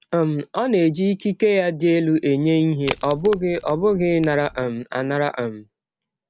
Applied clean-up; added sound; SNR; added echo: none; Crack; 12 dB; none.